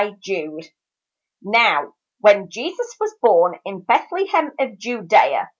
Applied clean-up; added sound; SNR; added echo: none; none; none; none.